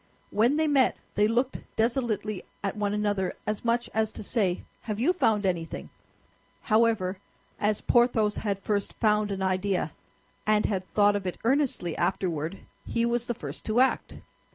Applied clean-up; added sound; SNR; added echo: none; none; none; none.